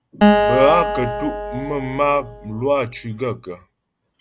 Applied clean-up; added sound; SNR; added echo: none; Acoustic guitar; 0 dB; none.